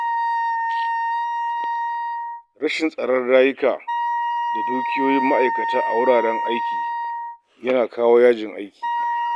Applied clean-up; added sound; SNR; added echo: none; Wind instrument, woodwind instrument; 2 dB; none.